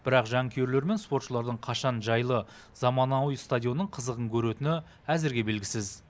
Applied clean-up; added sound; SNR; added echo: none; none; none; none.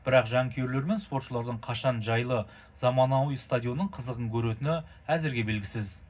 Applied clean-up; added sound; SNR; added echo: none; none; none; reverberation time 0.4 s.